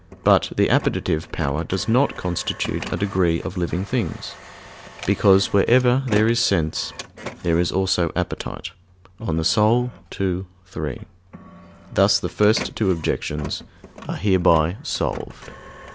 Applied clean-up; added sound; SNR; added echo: none; Printer; 17 dB; none.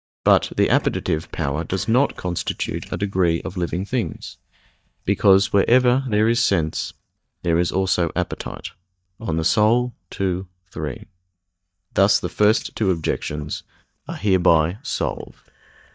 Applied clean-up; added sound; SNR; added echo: neural mask model DeepFilterNet 3.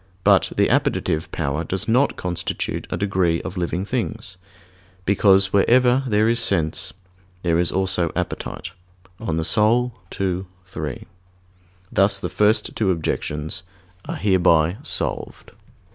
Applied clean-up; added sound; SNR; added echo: none; none; none; none.